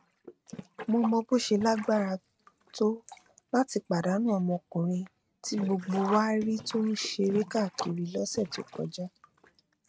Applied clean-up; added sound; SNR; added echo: neural mask model RNNoise.